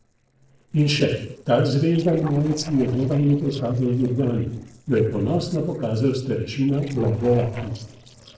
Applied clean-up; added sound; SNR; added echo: neural separator model SepFormer DNS4.